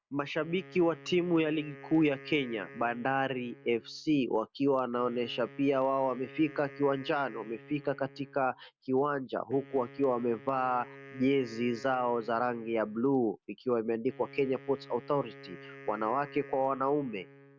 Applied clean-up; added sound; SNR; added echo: none; Wind instrument, woodwind instrument; 20 dB; none.